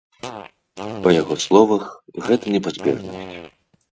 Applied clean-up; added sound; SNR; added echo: neural mask model RNNoise.